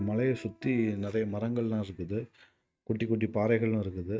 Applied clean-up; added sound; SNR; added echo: neural mask model RNNoise.